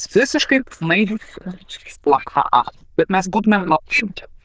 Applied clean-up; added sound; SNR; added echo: neural diffusion model UNIVERSE++.